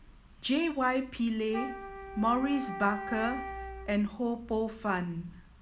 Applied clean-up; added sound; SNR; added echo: none; Wind instrument, woodwind instrument; 9 dB; none.